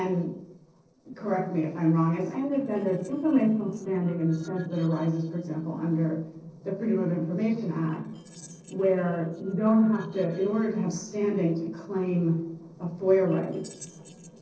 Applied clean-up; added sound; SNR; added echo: neural separator model SepFormer DNS4.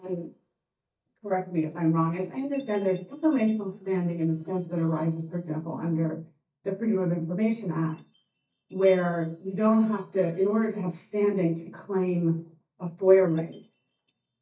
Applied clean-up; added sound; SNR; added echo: neural mask model DeepFilterNet 3.